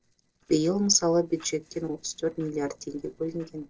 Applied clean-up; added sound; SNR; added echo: neural separator model SepFormer DNS4.